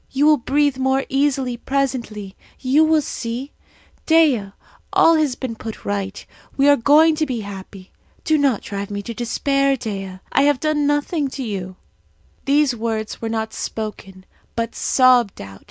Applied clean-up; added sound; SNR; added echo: none; none; none; none.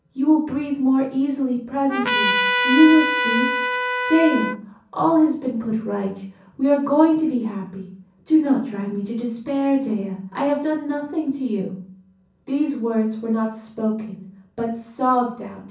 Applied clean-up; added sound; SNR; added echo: none; Trumpet; 1 dB; reverberation time 0.6 s.